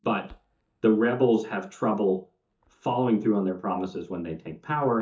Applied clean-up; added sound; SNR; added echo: neural mask model DeepFilterNet 3.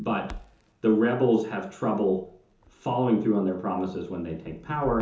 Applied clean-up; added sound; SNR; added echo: none; Crackle; 18 dB; reverberation time 0.6 s.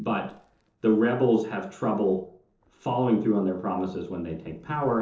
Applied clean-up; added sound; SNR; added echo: neural separator model SepFormer DNS4.